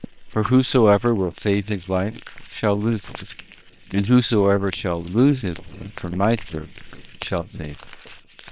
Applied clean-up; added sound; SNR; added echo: neural separator model SepFormer WHAM!.